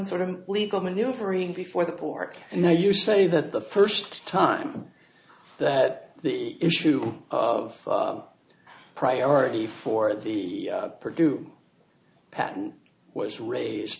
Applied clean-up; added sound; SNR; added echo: none; none; none; none.